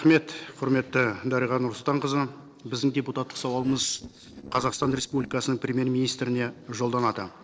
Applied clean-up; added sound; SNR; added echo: neural separator model SepFormer DNS4.